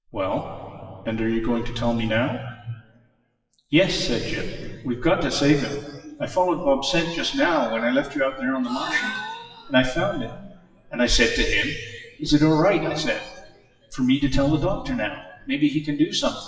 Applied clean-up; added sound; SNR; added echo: classical method WPE with log-MMSE.